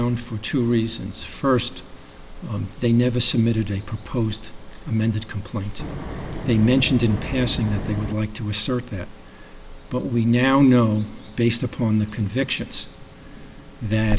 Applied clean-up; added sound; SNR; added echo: none; Wind + Water; 11 dB; none.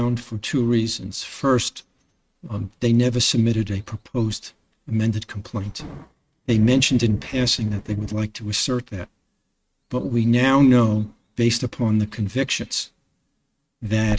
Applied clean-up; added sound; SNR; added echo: neural mask model RNNoise.